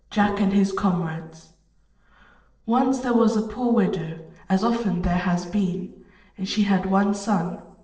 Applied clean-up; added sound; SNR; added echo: neural separator model SepFormer DNS4.